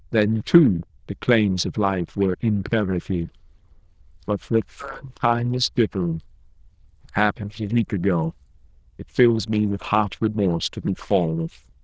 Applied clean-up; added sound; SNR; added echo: neural diffusion model UNIVERSE++.